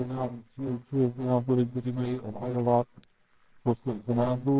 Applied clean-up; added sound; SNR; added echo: neural separator model SepFormer WHAMR!.